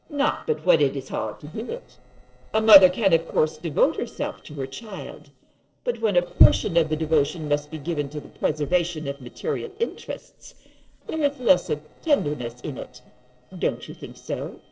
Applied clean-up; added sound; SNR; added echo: neural separator model SepFormer DNS4.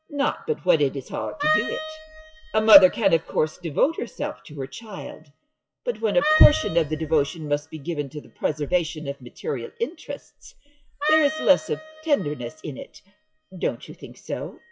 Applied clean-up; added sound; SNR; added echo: classical method WPE with log-MMSE.